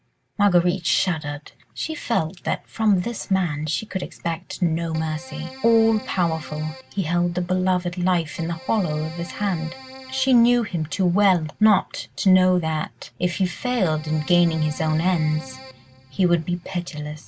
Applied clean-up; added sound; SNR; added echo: none; Keyboard (musical); 19 dB; none.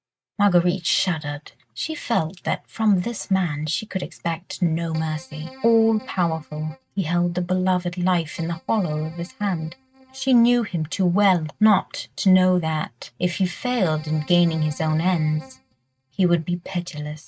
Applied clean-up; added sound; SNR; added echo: neural mask model RNNoise.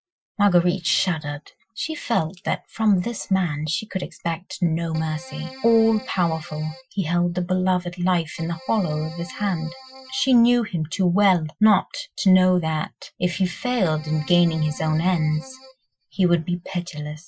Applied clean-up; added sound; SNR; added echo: classical method Wiener filter.